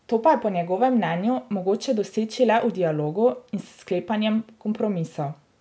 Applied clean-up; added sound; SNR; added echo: none; none; none; none.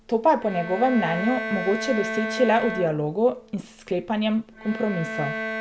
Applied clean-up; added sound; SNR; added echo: none; Bowed string instrument; 8 dB; none.